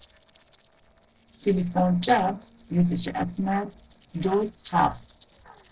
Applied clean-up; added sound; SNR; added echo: neural separator model SepFormer DNS4.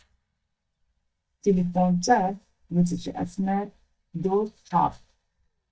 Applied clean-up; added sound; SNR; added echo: neural mask model DeepFilterNet 3.